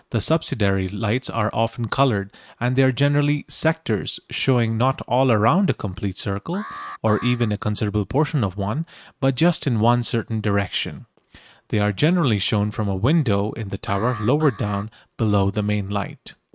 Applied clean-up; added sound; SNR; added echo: neural mask model RNNoise.